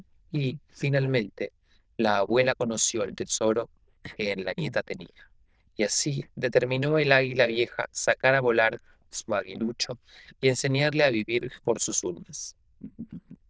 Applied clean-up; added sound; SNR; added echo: neural diffusion model UNIVERSE++.